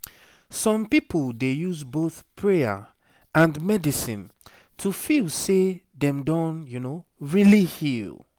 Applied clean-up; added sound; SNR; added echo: none; none; none; none.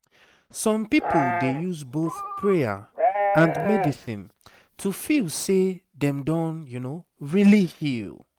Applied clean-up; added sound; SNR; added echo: neural mask model RNNoise.